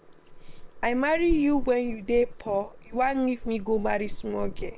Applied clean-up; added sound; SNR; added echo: neural separator model SepFormer WHAM!.